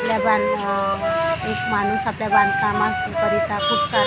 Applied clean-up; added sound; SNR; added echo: none; Wind instrument, woodwind instrument; -1 dB; none.